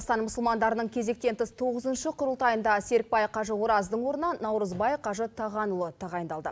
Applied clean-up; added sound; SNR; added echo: none; none; none; none.